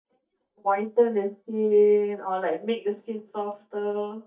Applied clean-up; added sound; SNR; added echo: neural mask model DeepFilterNet 3.